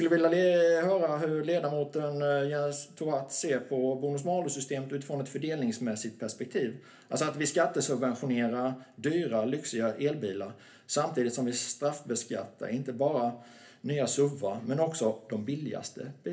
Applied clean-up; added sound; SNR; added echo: none; none; none; reverberation time 0.3 s.